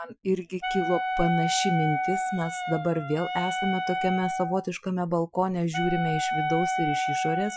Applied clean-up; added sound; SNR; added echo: classical method Wiener filter.